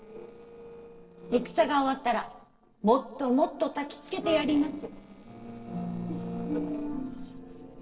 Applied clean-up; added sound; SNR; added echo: neural separator model SepFormer DNS4.